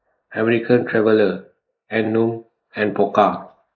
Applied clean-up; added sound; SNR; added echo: neural mask model Resemble Enhance denoiser.